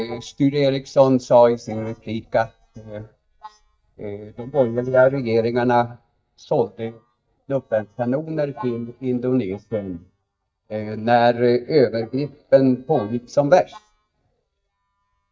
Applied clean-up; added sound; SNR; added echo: neural mask model DeepFilterNet 3.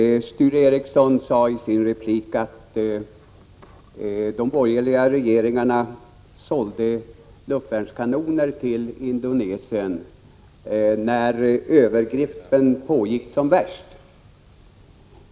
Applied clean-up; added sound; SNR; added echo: none; none; none; none.